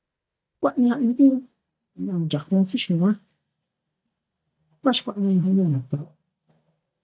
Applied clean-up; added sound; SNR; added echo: neural mask model DeepFilterNet 3.